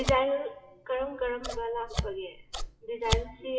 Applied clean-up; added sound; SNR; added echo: classical method WPE with log-MMSE.